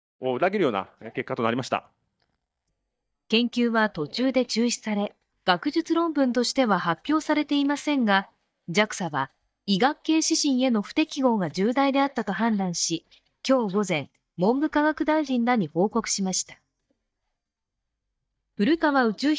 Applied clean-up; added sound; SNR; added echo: neural mask model DeepFilterNet 3.